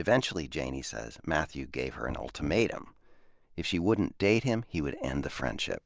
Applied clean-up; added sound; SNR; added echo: none; Knock; 18 dB; none.